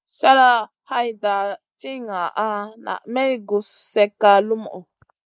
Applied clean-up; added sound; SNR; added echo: neural mask model Resemble Enhance denoiser.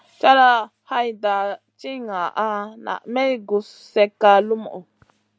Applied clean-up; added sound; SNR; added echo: none; none; none; none.